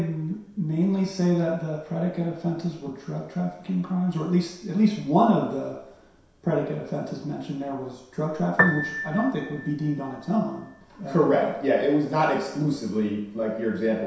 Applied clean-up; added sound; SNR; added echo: none; Piano; 12 dB; reverberation time 0.7 s.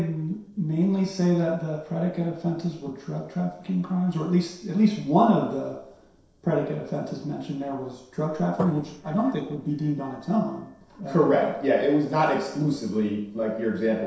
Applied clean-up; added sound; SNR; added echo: neural separator model SepFormer DNS4.